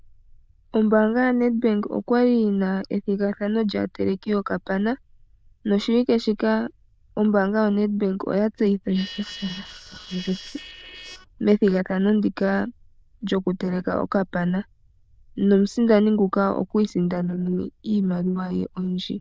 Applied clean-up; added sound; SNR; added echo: neural diffusion model UNIVERSE++.